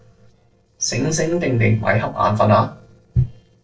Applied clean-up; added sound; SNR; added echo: neural separator model SepFormer DNS4.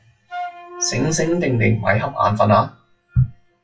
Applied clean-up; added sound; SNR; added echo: classical method WPE with log-MMSE.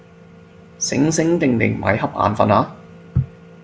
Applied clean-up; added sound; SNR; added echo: none; none; none; none.